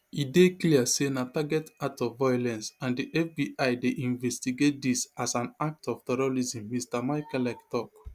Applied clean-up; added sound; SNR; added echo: none; none; none; none.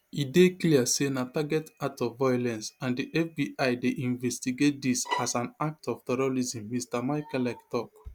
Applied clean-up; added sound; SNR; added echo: none; Bowed string instrument; 6 dB; none.